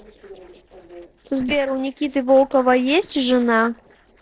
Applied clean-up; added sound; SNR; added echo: neural separator model SepFormer DNS4.